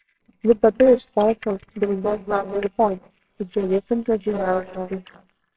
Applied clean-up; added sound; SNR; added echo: neural separator model SepFormer WHAMR!.